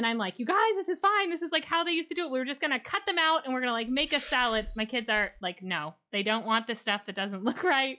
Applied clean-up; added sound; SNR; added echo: classical method log-MMSE.